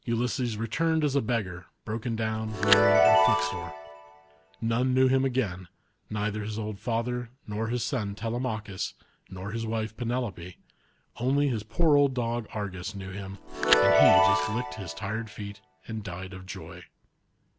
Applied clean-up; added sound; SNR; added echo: none; Chime; -2 dB; none.